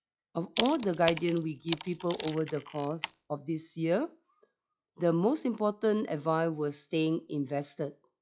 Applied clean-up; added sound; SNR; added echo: classical method log-MMSE.